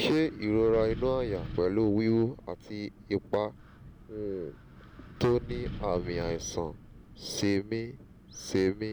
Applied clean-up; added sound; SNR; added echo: none; Wind; 13 dB; none.